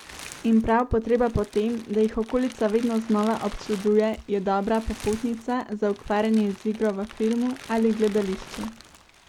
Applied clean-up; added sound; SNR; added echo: none; Crumpling, crinkling; 20 dB; none.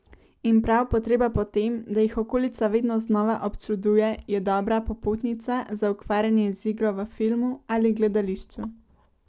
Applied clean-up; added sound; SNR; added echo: none; none; none; none.